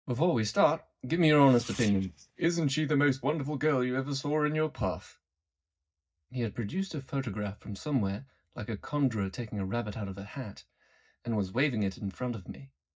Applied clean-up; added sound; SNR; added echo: neural mask model DeepFilterNet 3.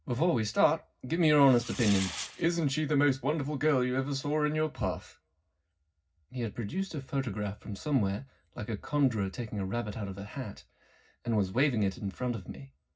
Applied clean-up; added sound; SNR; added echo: none; Fireworks; 10 dB; reverberation time 0.4 s.